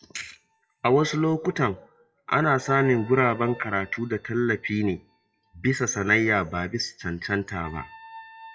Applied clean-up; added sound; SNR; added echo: classical method WPE with log-MMSE.